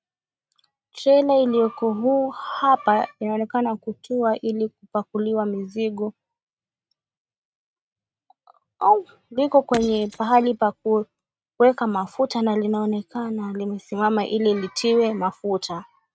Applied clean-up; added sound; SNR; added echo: neural mask model RNNoise.